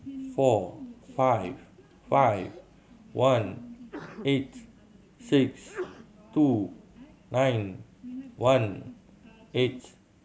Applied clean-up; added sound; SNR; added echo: none; Sneeze; 16 dB; none.